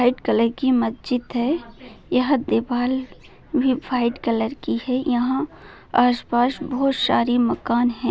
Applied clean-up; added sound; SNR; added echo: none; none; none; none.